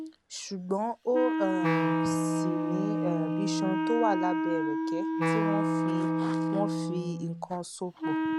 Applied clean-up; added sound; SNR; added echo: none; Wind instrument, woodwind instrument + Wind instrument, woodwind instrument; -4 dB; none.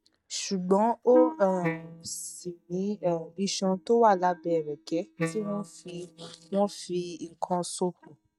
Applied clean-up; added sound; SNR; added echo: neural mask model DeepFilterNet 3.